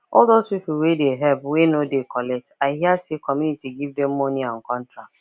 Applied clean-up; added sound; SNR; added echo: none; none; none; none.